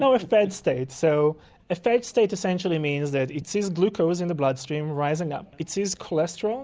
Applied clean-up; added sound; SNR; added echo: none; none; none; none.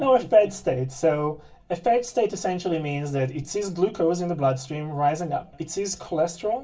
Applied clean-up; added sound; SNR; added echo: none; none; none; reverberation time 0.2 s.